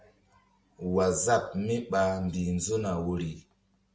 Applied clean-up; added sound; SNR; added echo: none; none; none; none.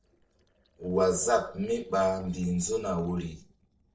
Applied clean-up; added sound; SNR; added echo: neural separator model SepFormer DNS4.